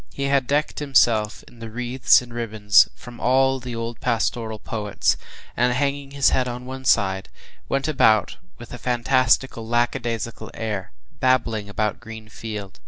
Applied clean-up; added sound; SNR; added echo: none; none; none; none.